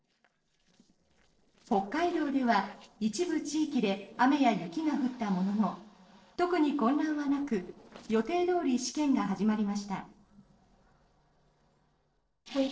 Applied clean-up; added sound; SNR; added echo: neural separator model SepFormer DNS4.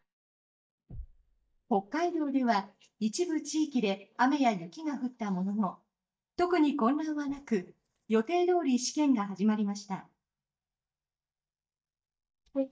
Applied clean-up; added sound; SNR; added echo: neural mask model DeepFilterNet 3.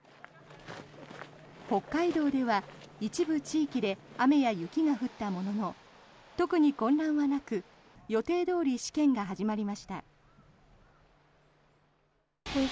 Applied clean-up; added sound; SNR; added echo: none; none; none; none.